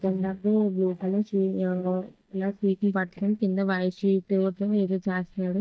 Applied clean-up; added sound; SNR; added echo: neural mask model DeepFilterNet 3.